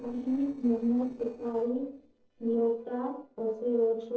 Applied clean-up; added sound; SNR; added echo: neural separator model SepFormer DNS4.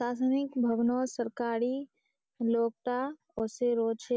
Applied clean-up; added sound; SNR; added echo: none; none; none; none.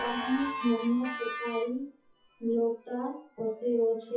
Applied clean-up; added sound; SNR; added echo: classical method WPE with log-MMSE.